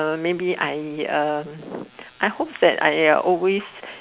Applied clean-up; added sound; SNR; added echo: none; none; none; none.